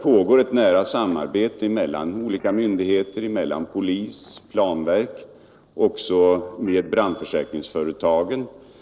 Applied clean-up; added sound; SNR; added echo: neural separator model SepFormer DNS4.